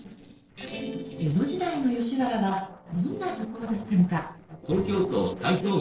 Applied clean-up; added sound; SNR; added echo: neural separator model SepFormer DNS4.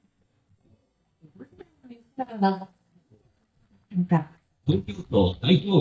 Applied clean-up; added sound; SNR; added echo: neural mask model DeepFilterNet 3.